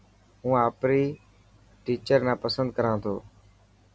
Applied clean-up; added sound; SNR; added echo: none; none; none; none.